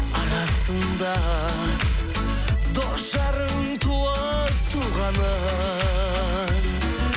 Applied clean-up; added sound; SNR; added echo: none; Crumpling, crinkling; 15 dB; none.